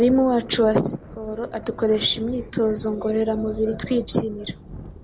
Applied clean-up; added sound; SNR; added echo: none; Thunder; 17 dB; none.